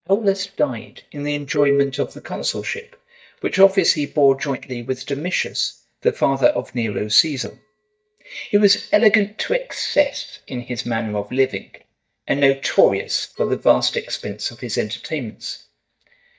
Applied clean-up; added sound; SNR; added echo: neural mask model DeepFilterNet 3.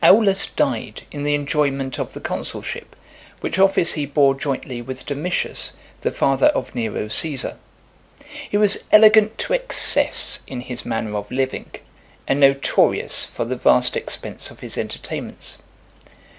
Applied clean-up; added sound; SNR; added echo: none; none; none; none.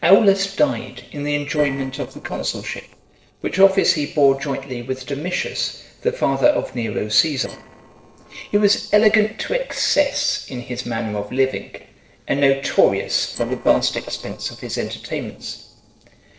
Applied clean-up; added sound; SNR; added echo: neural separator model SepFormer DNS4.